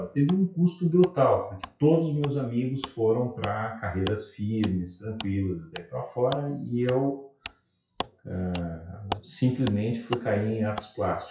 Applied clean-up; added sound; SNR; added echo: classical method WPE with log-MMSE.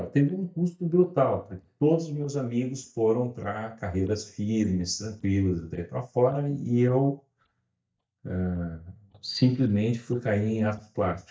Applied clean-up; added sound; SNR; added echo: neural mask model DeepFilterNet 3.